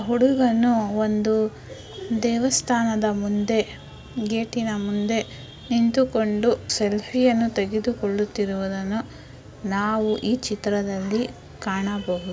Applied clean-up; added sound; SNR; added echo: none; none; none; none.